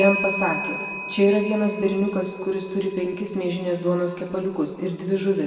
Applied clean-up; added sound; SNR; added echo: none; Clock; 11 dB; reverberation time 2.0 s.